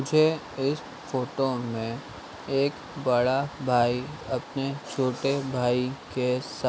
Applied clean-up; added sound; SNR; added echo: none; none; none; none.